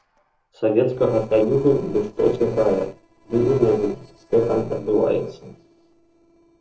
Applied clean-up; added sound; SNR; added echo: neural separator model SepFormer DNS4.